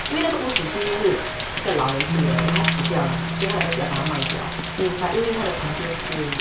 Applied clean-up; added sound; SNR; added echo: none; Bass guitar + Rain; -2 dB; none.